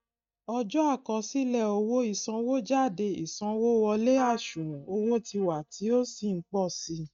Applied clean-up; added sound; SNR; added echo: neural mask model DeepFilterNet 3.